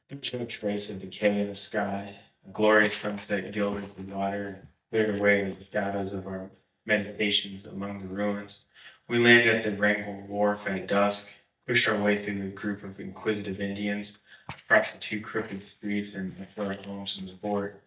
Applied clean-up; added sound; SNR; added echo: neural mask model DeepFilterNet 3.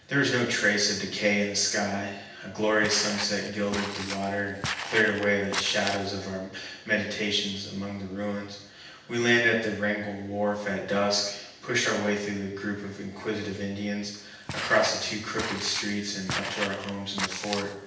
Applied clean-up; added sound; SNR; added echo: none; Walk, footsteps; 7 dB; reverberation time 0.9 s.